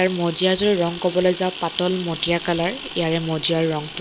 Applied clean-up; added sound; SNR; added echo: none; Camera; 13 dB; none.